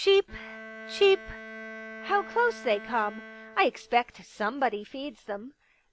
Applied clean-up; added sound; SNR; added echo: none; Bowed string instrument; 16 dB; none.